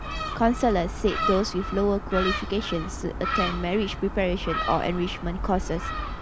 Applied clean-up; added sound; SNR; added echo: none; Gull, seagull; 4 dB; none.